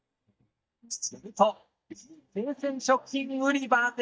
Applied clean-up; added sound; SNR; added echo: neural mask model DeepFilterNet 3.